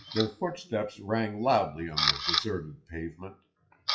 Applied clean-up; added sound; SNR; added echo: classical method WPE with log-MMSE.